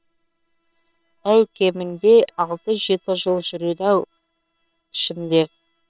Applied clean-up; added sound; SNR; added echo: neural separator model SepFormer WHAM!.